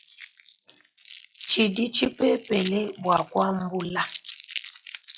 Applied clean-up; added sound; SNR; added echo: classical method log-MMSE.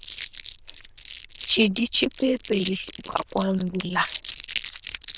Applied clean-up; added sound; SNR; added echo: neural diffusion model UNIVERSE++.